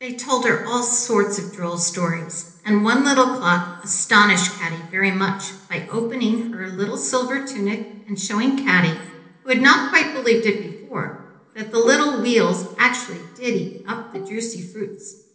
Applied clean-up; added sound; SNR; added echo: neural separator model SepFormer DNS4.